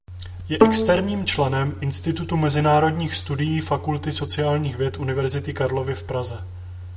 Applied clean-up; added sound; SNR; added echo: none; Bowed string instrument; 2 dB; none.